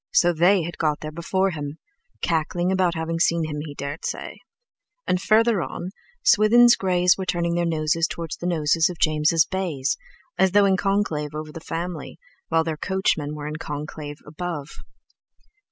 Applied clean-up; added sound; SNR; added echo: none; none; none; none.